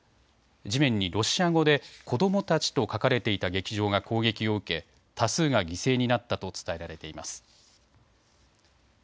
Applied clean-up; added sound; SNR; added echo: none; none; none; none.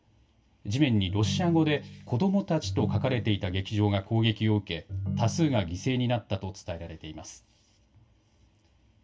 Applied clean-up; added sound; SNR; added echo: none; Ringtone; 7 dB; reverberation time 0.2 s.